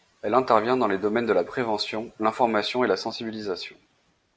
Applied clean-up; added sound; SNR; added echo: none; none; none; none.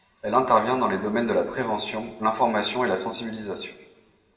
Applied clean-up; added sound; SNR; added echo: none; none; none; reverberation time 0.9 s.